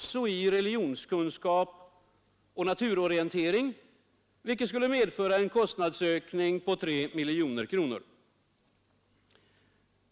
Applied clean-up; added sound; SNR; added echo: none; none; none; none.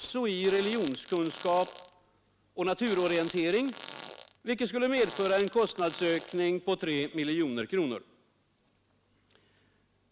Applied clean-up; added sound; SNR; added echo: none; Fart; 13 dB; none.